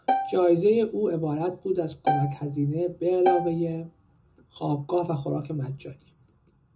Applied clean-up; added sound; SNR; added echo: none; Bowed string instrument; 3 dB; reverberation time 0.2 s.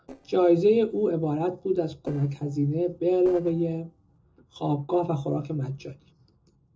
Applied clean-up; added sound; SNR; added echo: neural separator model SepFormer DNS4.